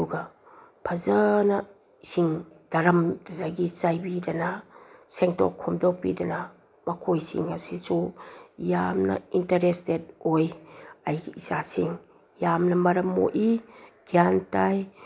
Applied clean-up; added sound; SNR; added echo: none; none; none; none.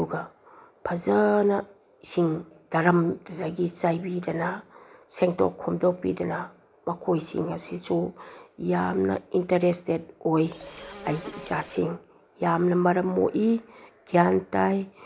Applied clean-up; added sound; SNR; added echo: none; Insect; 16 dB; none.